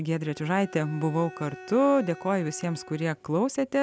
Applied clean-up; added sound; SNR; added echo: none; Bowed string instrument; 19 dB; none.